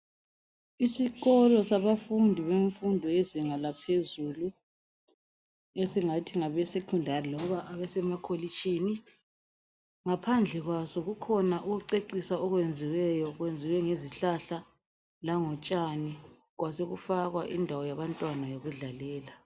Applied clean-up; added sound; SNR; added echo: none; none; none; none.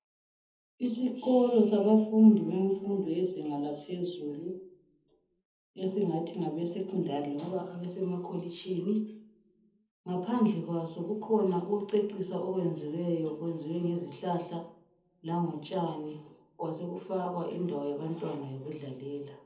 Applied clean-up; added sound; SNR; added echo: none; none; none; reverberation time 0.7 s.